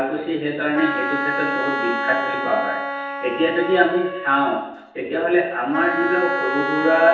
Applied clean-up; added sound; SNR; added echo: none; Wind instrument, woodwind instrument; 5 dB; reverberation time 0.9 s.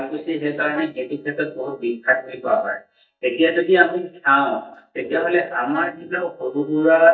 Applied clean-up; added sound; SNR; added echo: neural mask model DeepFilterNet 3.